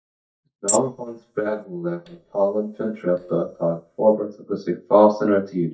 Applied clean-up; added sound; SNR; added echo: neural mask model DeepFilterNet 3.